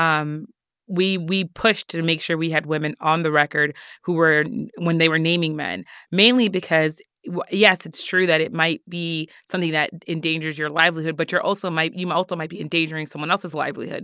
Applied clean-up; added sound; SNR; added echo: none; none; none; none.